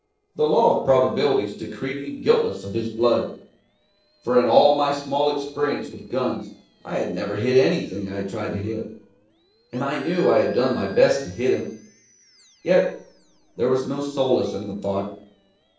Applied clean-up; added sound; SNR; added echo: neural separator model SepFormer DNS4.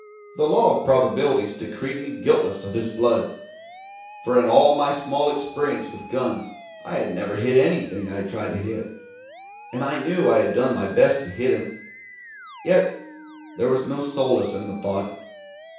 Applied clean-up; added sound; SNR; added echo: none; Musical instrument; 19 dB; reverberation time 0.7 s.